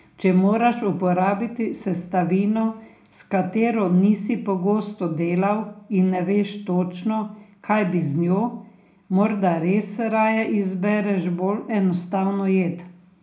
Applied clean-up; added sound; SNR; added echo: none; none; none; reverberation time 0.3 s.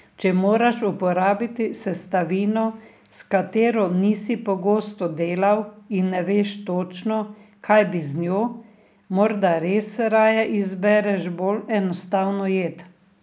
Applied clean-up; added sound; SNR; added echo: none; none; none; none.